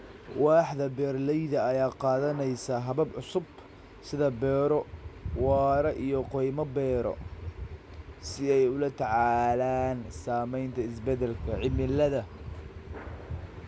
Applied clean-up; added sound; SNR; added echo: none; none; none; none.